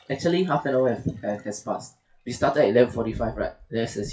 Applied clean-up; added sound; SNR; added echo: classical method WPE with log-MMSE.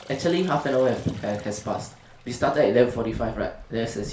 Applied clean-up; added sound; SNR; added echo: none; Stream; 19 dB; reverberation time 0.4 s.